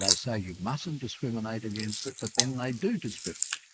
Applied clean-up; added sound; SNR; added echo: neural mask model Resemble Enhance denoiser.